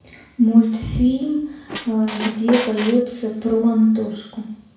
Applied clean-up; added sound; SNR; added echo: none; Squeak; 10 dB; reverberation time 0.6 s.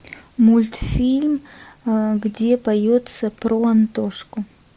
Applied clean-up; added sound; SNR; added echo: none; none; none; none.